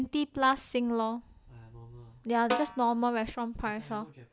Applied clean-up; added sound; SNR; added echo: none; Snare drum; 7 dB; none.